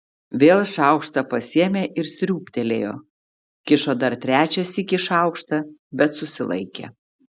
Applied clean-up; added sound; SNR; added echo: none; none; none; none.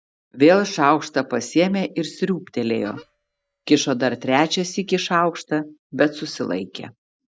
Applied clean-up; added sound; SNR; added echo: neural mask model DeepFilterNet 3.